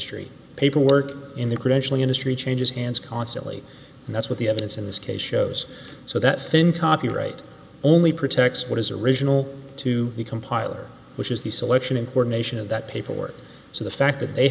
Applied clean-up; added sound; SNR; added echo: none; none; none; none.